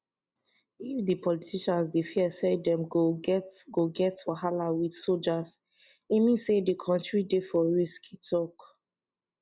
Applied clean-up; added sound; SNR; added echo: none; none; none; none.